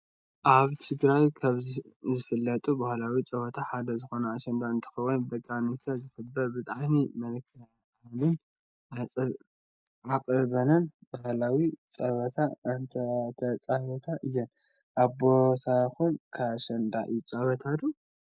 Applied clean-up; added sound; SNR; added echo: neural mask model DeepFilterNet 3.